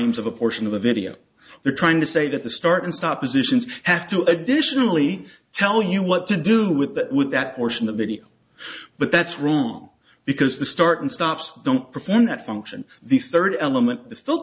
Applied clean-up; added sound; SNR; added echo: none; none; none; none.